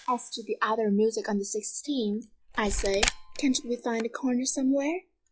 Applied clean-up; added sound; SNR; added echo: classical method log-MMSE.